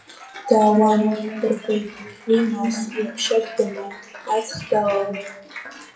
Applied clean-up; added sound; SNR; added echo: classical method WPE with log-MMSE.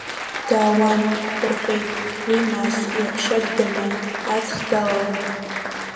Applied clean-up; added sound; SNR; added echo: none; Applause; 6 dB; reverberation time 2.0 s.